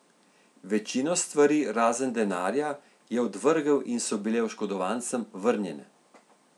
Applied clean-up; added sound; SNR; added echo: none; none; none; none.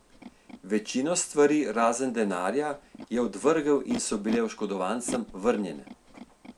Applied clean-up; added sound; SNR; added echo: none; Animal; 15 dB; none.